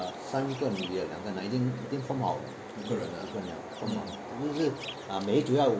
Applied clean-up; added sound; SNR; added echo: none; Chirp, tweet; 11 dB; none.